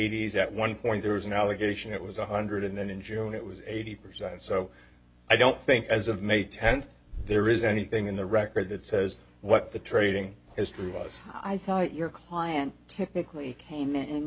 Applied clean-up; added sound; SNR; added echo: none; none; none; none.